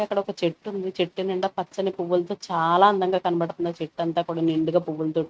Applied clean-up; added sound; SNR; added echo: neural mask model RNNoise.